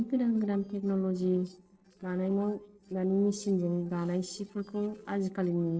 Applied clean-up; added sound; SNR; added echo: neural separator model SepFormer DNS4.